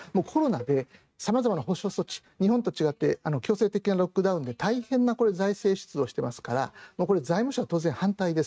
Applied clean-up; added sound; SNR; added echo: neural mask model RNNoise.